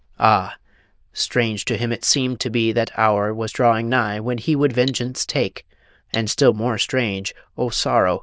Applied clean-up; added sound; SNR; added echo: neural diffusion model UNIVERSE++.